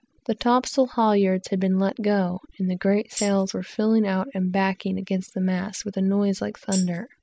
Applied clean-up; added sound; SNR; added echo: none; Tambourine; 11 dB; none.